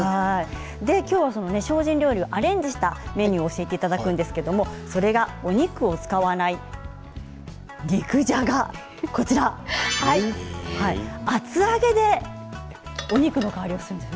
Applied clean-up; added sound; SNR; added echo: none; none; none; none.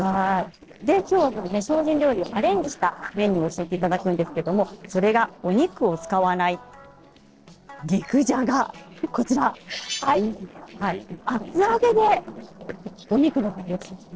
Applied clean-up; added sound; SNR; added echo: neural separator model SepFormer DNS4.